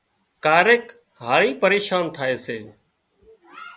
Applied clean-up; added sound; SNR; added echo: none; none; none; none.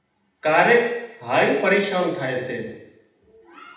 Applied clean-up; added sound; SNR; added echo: none; none; none; reverberation time 0.8 s.